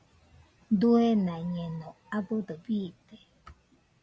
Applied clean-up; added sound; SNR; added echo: none; none; none; none.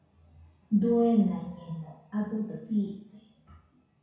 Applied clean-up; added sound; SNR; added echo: none; none; none; reverberation time 0.6 s.